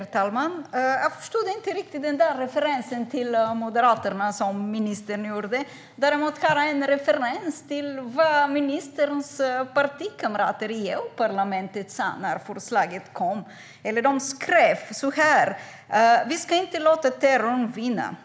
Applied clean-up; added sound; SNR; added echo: none; none; none; none.